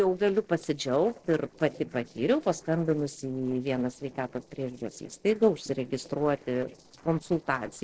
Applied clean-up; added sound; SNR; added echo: neural separator model SepFormer DNS4.